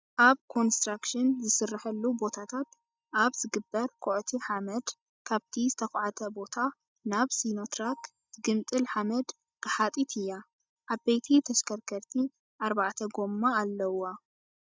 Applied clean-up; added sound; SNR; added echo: neural mask model DeepFilterNet 3.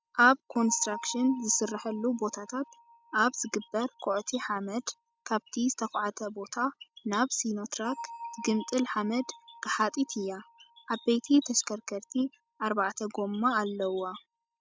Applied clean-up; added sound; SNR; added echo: none; Bell; 20 dB; none.